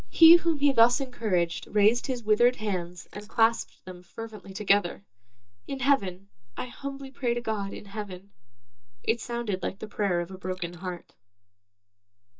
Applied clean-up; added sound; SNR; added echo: neural mask model DeepFilterNet 3.